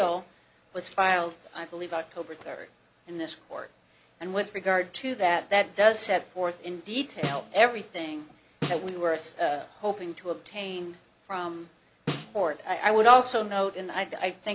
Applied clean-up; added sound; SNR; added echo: none; Snare drum; 10 dB; none.